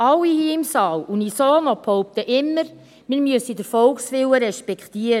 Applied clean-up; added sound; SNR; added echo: none; none; none; none.